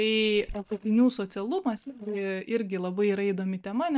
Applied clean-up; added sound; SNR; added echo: neural mask model DeepFilterNet 3.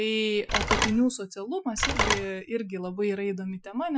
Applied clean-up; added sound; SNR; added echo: classical method Wiener filter.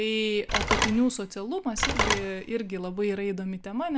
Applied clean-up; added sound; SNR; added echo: none; Telephone; 1 dB; none.